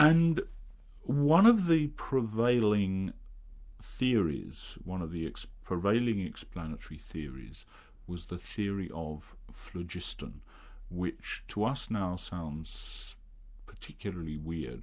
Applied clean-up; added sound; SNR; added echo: none; none; none; none.